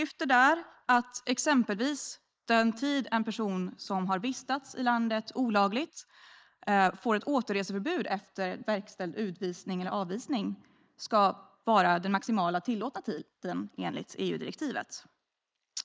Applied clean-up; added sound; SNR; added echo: neural mask model Resemble Enhance denoiser.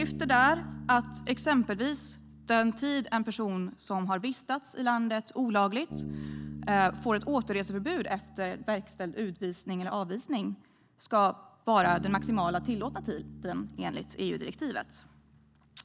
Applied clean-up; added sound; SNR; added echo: none; Bass guitar; 14 dB; none.